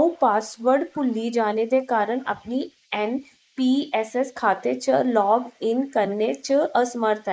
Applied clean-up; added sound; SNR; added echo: neural mask model Resemble Enhance denoiser.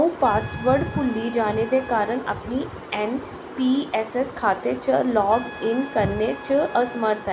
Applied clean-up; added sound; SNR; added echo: none; Trumpet; 19 dB; none.